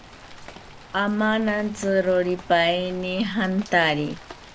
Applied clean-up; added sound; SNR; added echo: none; Rain; 18 dB; none.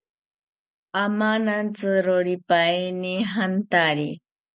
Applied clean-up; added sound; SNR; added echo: none; none; none; none.